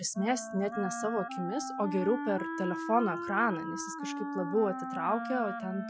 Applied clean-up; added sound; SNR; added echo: classical method Wiener filter.